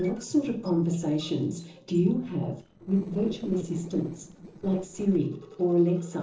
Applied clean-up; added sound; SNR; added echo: neural separator model SepFormer DNS4.